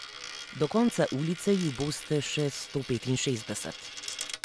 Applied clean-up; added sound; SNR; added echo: none; Coin (dropping); 11 dB; none.